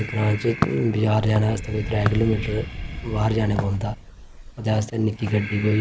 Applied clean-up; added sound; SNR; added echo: none; Breathing; 12 dB; none.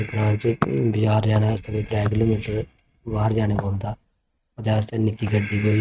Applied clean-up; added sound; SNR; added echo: neural mask model RNNoise.